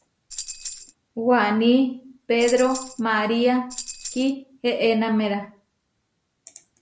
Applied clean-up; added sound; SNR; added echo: none; Tambourine; 11 dB; none.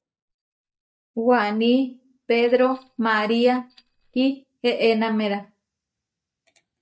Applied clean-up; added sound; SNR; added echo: neural mask model DeepFilterNet 3.